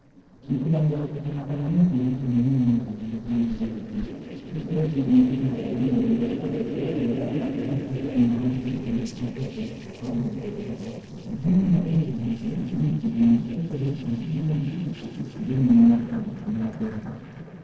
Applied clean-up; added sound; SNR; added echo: neural separator model SepFormer DNS4.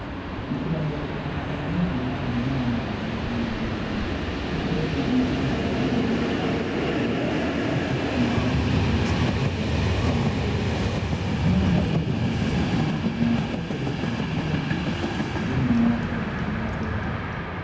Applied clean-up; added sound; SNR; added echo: none; Train; -3 dB; reverberation time 0.9 s.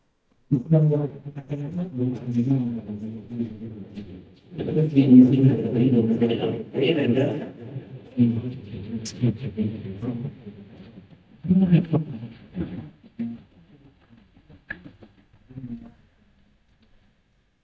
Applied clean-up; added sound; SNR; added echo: neural mask model DeepFilterNet 3.